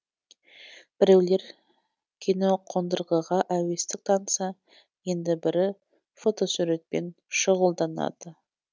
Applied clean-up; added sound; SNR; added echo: none; none; none; none.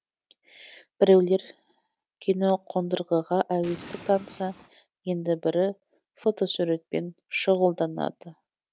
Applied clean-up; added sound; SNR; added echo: none; Explosion; 17 dB; none.